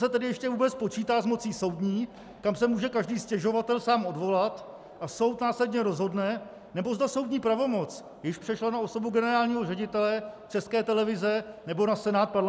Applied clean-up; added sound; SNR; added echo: none; none; none; none.